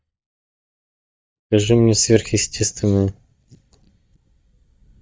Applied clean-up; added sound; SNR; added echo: neural mask model DeepFilterNet 3.